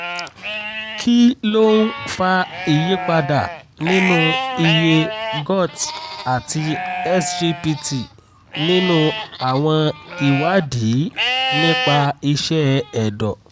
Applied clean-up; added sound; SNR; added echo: none; Livestock, farm animals, working animals; 6 dB; none.